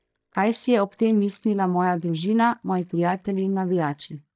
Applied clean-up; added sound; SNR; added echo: neural mask model DeepFilterNet 3.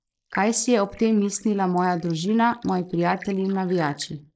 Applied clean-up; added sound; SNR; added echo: neural mask model Resemble Enhance denoiser.